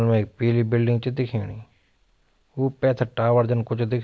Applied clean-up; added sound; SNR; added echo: none; none; none; none.